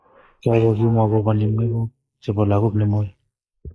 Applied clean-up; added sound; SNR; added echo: neural mask model Resemble Enhance denoiser.